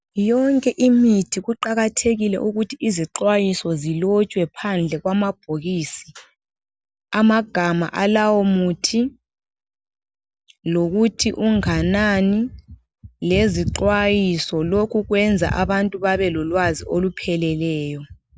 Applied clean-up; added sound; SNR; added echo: none; none; none; none.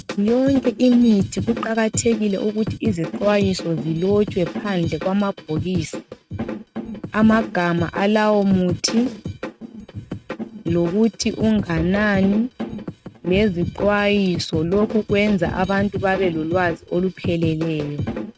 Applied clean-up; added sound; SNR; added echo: neural mask model RNNoise.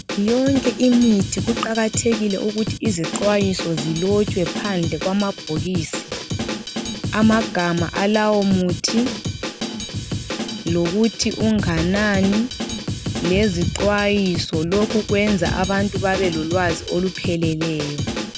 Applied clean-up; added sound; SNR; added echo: none; Drum kit; 7 dB; none.